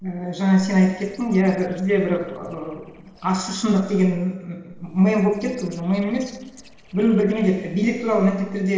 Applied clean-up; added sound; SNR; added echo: neural separator model SepFormer DNS4.